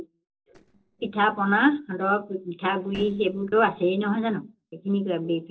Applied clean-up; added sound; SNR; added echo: neural separator model SepFormer DNS4.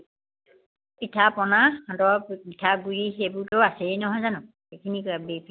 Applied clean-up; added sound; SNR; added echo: none; none; none; none.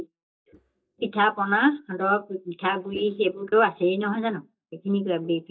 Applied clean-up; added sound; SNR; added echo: neural mask model DeepFilterNet 3.